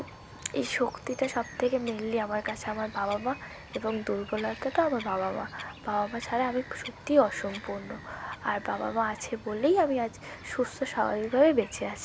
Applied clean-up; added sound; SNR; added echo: none; Bird vocalization, bird call, bird song; 16 dB; none.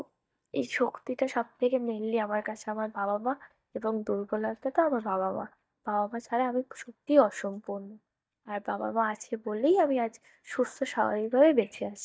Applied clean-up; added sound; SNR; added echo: neural mask model DeepFilterNet 3.